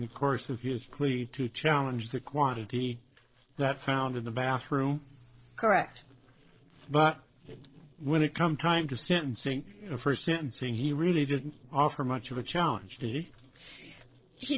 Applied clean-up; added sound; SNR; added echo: neural separator model SepFormer DNS4.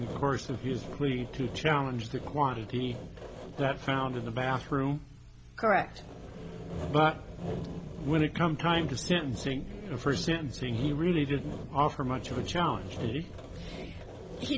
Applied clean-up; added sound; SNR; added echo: none; Sawing; 11 dB; none.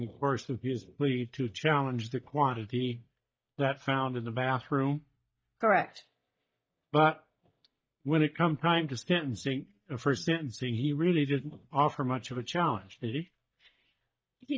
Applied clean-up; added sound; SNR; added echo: neural mask model DeepFilterNet 3.